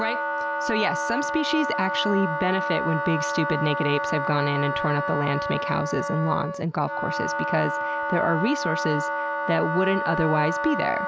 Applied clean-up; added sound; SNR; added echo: none; Wind instrument, woodwind instrument; 1 dB; none.